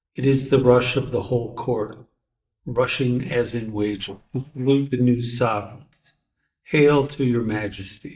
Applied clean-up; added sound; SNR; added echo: neural mask model DeepFilterNet 3.